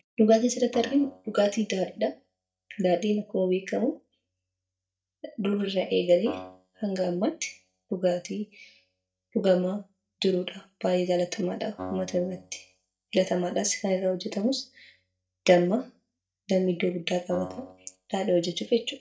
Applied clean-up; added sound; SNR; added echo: neural mask model DeepFilterNet 3.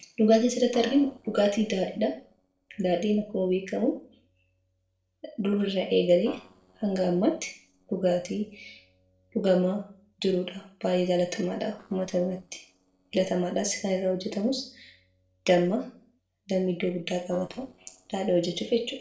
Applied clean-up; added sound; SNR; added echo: neural separator model SepFormer DNS4.